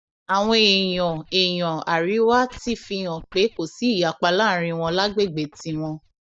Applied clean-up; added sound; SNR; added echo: neural mask model DeepFilterNet 3.